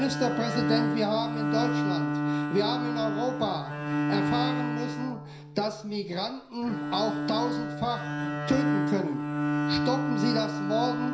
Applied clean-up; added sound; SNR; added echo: none; Bowed string instrument; -1 dB; reverberation time 0.5 s.